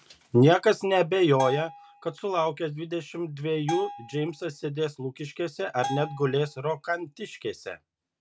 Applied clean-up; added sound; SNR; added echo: none; Bell; 12 dB; none.